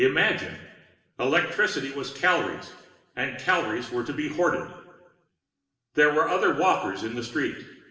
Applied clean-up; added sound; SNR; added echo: none; none; none; reverberation time 0.9 s.